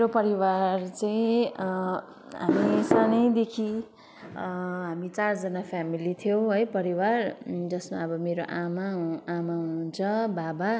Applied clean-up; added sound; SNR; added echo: none; none; none; none.